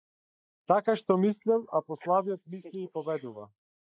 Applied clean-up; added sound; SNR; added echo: neural mask model Resemble Enhance denoiser.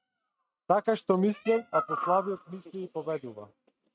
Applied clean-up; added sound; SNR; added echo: neural mask model RNNoise.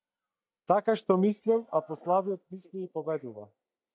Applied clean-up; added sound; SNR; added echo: neural mask model DeepFilterNet 3.